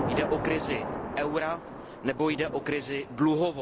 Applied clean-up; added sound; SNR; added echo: none; Thunder / Rain; 5 dB; none.